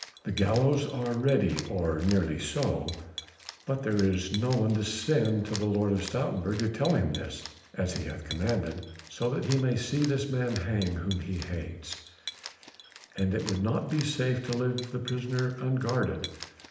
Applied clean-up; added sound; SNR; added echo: none; Cat; 16 dB; reverberation time 0.8 s.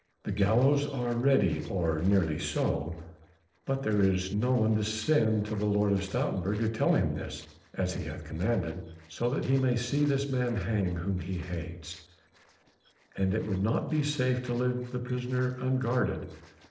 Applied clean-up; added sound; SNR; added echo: neural separator model SepFormer DNS4.